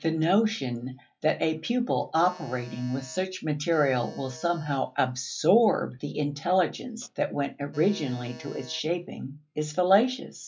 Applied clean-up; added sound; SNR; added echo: classical method log-MMSE.